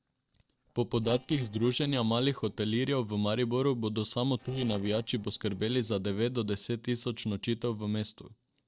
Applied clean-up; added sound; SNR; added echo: neural separator model SepFormer DNS4.